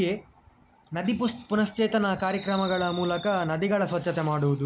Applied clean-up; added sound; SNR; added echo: none; Fireworks; 14 dB; none.